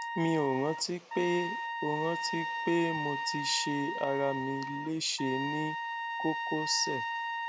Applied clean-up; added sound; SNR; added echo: none; Trumpet; 3 dB; none.